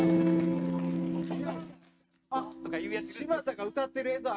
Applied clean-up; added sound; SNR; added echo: neural mask model RNNoise.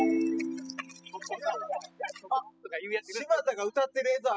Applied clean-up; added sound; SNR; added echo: classical method spectral subtraction.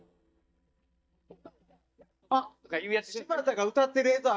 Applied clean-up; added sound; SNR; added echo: neural mask model DeepFilterNet 3.